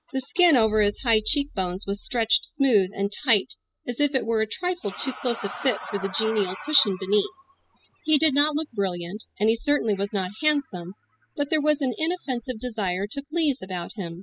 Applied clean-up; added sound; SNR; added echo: classical method spectral subtraction.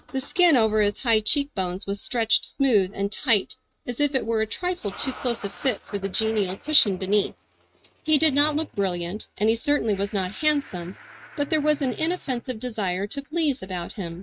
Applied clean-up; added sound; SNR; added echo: neural mask model RNNoise.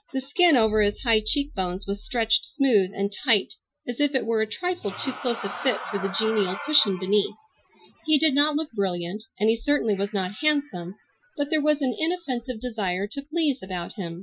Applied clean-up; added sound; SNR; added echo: classical method Wiener filter.